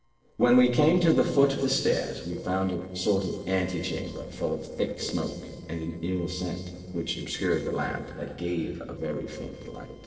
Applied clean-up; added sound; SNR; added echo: neural separator model SepFormer DNS4.